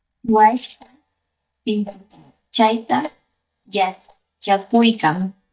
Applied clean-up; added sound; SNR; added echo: neural mask model DeepFilterNet 3.